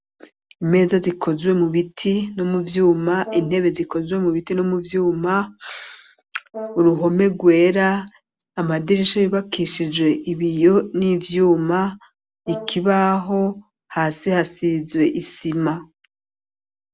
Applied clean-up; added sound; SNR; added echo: none; Brass instrument; 19 dB; none.